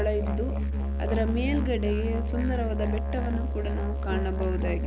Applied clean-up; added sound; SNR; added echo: none; Musical instrument; -3 dB; none.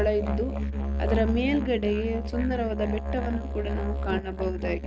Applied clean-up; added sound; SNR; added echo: neural mask model RNNoise.